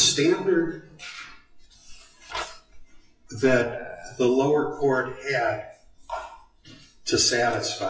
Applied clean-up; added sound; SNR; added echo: classical method WPE with log-MMSE.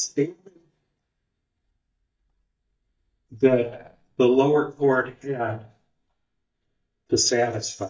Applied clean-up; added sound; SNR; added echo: neural mask model DeepFilterNet 3.